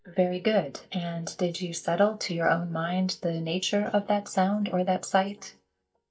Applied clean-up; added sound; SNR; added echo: neural mask model DeepFilterNet 3.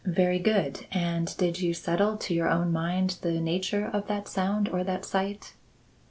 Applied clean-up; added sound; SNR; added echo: none; none; none; none.